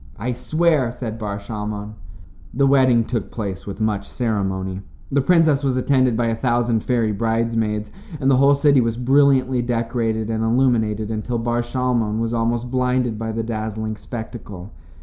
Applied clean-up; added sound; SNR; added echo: none; none; none; none.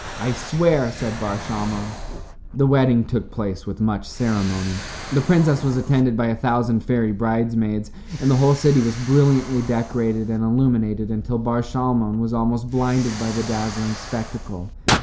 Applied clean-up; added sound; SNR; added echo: none; Explosion; 13 dB; none.